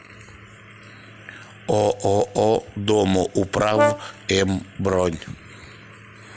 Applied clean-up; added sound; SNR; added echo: none; Brass instrument; 3 dB; none.